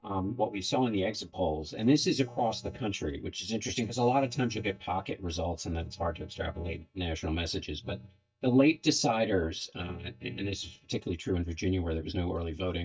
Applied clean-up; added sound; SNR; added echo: neural mask model DeepFilterNet 3.